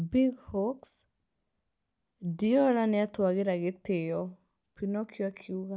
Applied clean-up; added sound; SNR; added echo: none; none; none; none.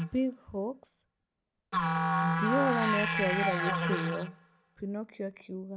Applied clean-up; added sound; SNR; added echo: none; Musical instrument; -1 dB; none.